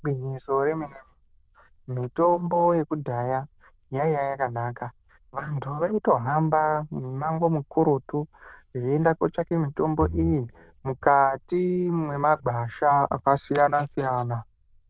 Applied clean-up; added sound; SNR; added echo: neural diffusion model UNIVERSE++.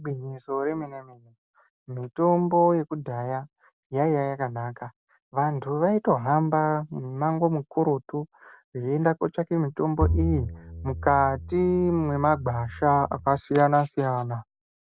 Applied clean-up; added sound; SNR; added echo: none; Bowed string instrument; 6 dB; none.